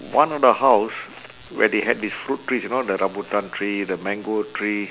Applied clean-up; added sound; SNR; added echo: none; none; none; none.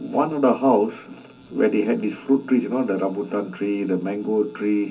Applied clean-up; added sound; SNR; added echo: none; none; none; reverberation time 0.3 s.